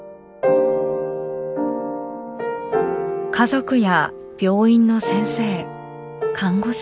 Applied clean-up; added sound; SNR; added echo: none; none; none; none.